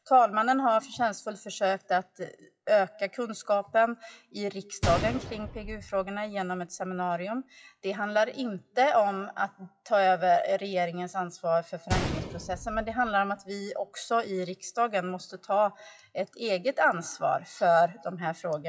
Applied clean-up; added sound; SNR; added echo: classical method WPE with log-MMSE.